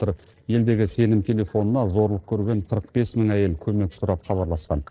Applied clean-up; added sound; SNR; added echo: neural separator model SepFormer DNS4.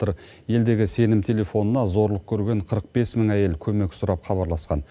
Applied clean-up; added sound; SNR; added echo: none; none; none; none.